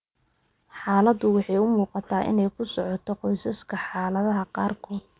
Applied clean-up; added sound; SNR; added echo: none; none; none; none.